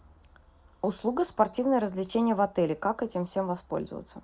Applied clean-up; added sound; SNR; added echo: none; none; none; none.